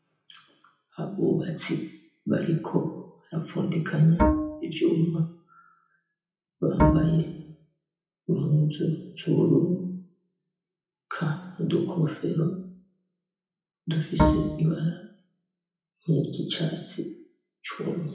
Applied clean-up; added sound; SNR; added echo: classical method WPE with log-MMSE.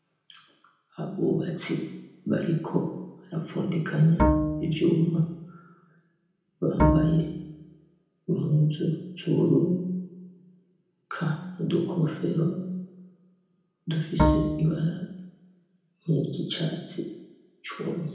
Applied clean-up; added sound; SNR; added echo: none; Bowed string instrument; -2 dB; reverberation time 0.9 s.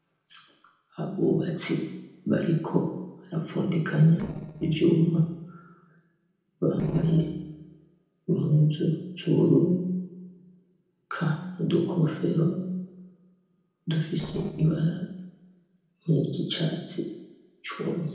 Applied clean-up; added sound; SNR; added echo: neural separator model SepFormer DNS4.